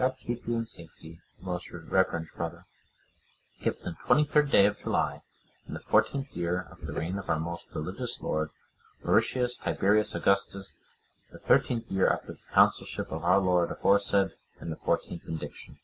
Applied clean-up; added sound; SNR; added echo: none; none; none; none.